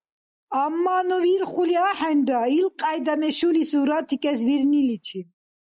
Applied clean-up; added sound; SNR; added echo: neural mask model Resemble Enhance denoiser.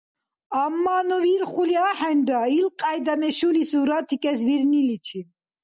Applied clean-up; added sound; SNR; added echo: none; none; none; none.